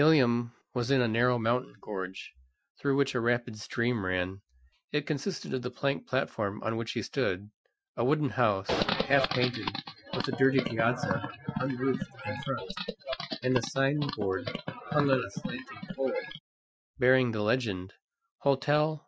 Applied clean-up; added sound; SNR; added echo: classical method Wiener filter.